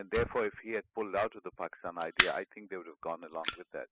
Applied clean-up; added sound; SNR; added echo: classical method spectral subtraction.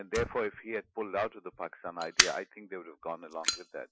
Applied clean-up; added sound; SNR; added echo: classical method Wiener filter.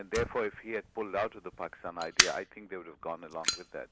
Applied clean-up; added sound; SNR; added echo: none; Fire; -1 dB; none.